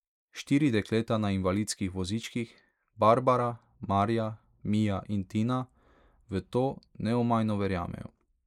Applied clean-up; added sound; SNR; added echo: neural mask model Resemble Enhance denoiser.